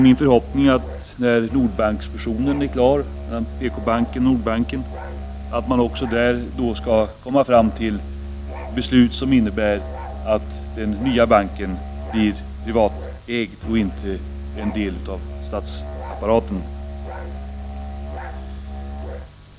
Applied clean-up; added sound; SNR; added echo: none; Musical instrument; 9 dB; none.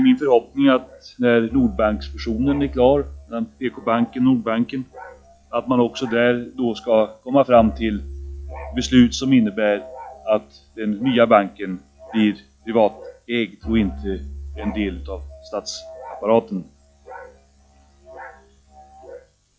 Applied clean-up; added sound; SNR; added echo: classical method log-MMSE.